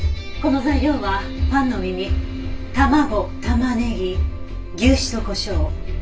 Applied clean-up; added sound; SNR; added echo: none; none; none; reverberation time 0.2 s.